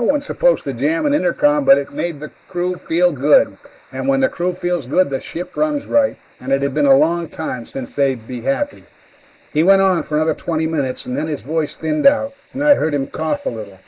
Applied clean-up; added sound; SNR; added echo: neural mask model Resemble Enhance denoiser.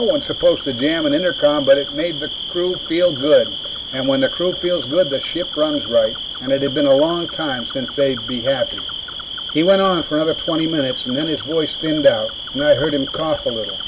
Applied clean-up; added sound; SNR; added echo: none; Cricket; 8 dB; none.